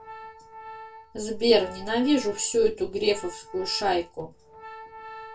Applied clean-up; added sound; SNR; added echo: none; Organ; 17 dB; reverberation time 0.2 s.